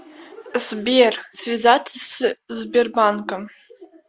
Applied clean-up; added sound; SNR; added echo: none; none; none; none.